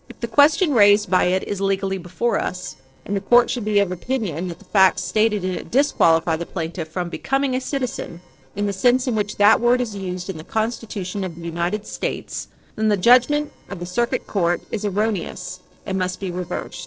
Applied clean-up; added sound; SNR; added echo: neural separator model SepFormer DNS4.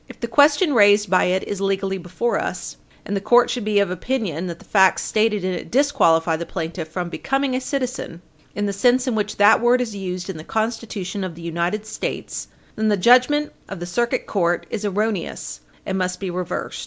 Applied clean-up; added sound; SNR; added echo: none; none; none; none.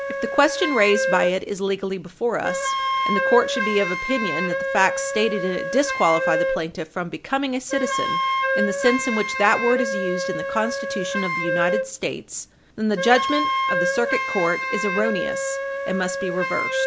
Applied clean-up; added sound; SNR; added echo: none; Wind instrument, woodwind instrument; 2 dB; none.